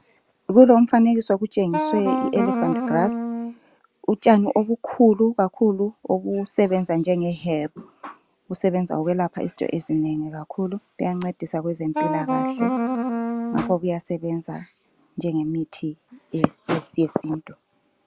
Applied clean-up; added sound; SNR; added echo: none; Wind instrument, woodwind instrument; 2 dB; none.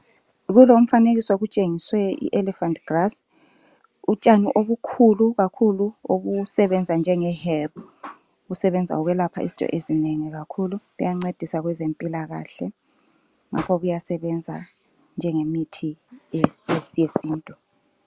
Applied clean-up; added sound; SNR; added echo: none; none; none; none.